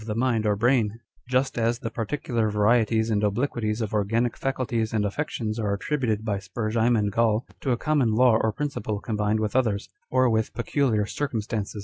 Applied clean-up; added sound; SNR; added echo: none; none; none; none.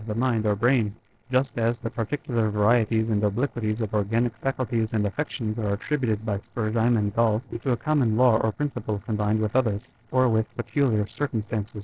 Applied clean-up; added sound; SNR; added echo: neural separator model SepFormer DNS4.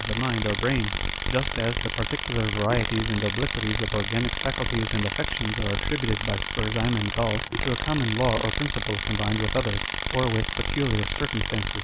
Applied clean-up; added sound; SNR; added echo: none; Tools; -1 dB; none.